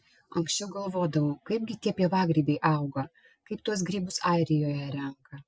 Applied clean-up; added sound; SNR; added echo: none; none; none; none.